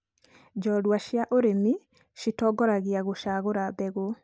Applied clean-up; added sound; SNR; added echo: none; none; none; none.